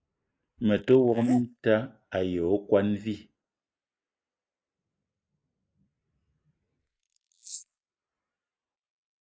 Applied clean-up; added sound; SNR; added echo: neural mask model Resemble Enhance denoiser.